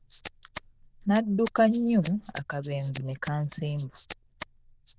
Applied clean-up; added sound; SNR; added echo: neural diffusion model UNIVERSE++.